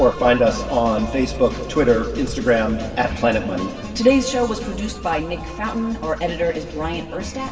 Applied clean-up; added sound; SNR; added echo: none; none; none; reverberation time 2.1 s.